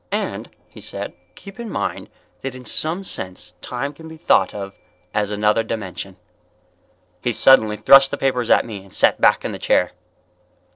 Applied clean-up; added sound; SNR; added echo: neural separator model SepFormer DNS4.